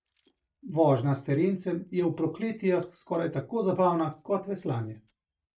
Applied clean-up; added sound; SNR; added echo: neural mask model RNNoise.